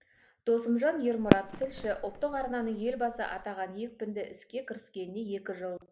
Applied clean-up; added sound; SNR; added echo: none; Fireworks; 0 dB; none.